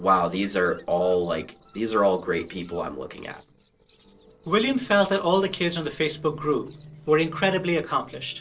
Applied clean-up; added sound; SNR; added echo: neural separator model SepFormer DNS4.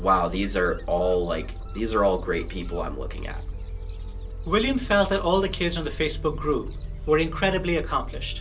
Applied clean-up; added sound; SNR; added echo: none; Gull, seagull; 7 dB; reverberation time 0.2 s.